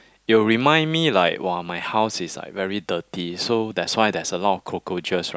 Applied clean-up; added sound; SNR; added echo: none; none; none; none.